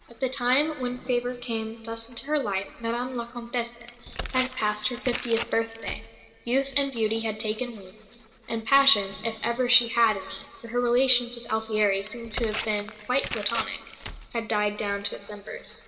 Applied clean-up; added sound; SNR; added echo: none; Tearing; 14 dB; reverberation time 1.7 s.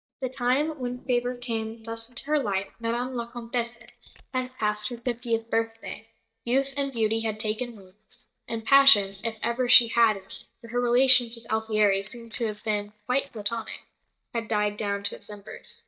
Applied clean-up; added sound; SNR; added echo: neural mask model DeepFilterNet 3.